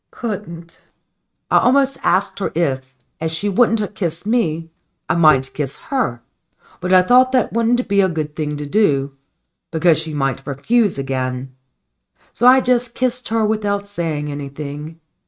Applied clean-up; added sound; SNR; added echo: neural mask model RNNoise.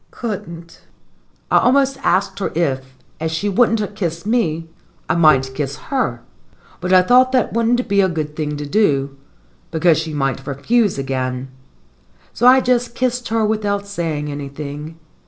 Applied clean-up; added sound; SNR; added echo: none; Bowed string instrument; 10 dB; none.